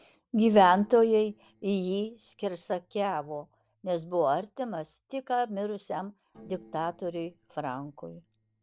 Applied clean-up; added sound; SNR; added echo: neural separator model SepFormer DNS4.